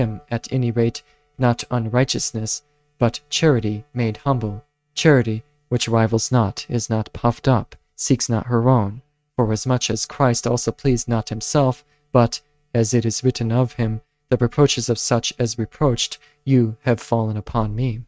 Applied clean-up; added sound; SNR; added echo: neural mask model RNNoise.